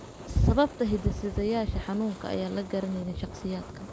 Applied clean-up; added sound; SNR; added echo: none; Fire; 14 dB; none.